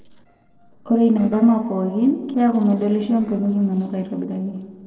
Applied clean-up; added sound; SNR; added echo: neural separator model SepFormer DNS4.